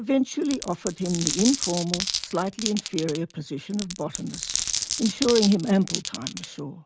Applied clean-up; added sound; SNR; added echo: none; Glass; 5 dB; none.